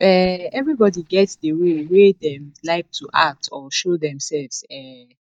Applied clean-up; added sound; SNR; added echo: neural mask model DeepFilterNet 3.